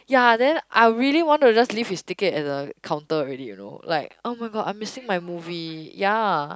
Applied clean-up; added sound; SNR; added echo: none; none; none; none.